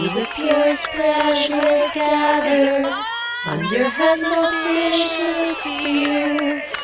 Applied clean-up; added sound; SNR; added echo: none; Cheering; 7 dB; none.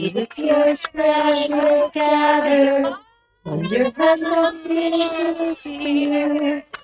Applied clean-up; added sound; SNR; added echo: neural mask model RNNoise.